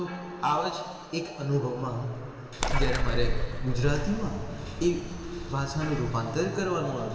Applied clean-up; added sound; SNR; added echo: none; Bird; 0 dB; reverberation time 2.8 s.